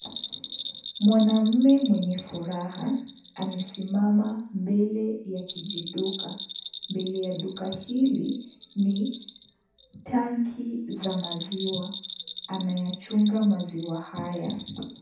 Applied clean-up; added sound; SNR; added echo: none; Bell; 12 dB; reverberation time 0.7 s.